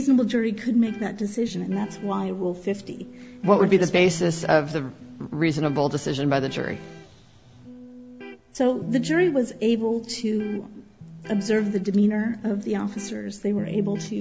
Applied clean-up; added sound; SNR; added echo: none; Electric guitar; 16 dB; none.